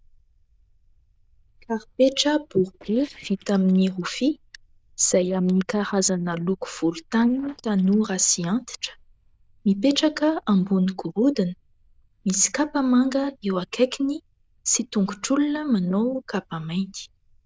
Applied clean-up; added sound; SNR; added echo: neural diffusion model UNIVERSE++.